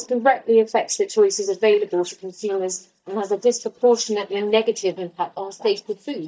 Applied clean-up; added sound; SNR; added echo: neural mask model DeepFilterNet 3.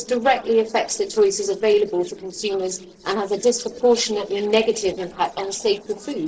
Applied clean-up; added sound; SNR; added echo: neural separator model SepFormer DNS4.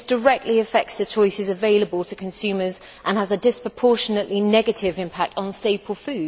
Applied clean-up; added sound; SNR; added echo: none; none; none; none.